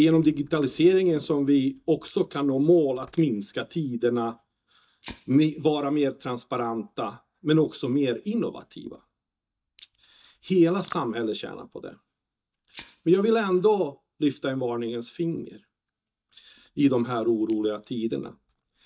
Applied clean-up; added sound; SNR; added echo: neural mask model DeepFilterNet 3.